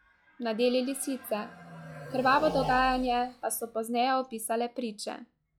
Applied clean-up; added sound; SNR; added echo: classical method log-MMSE.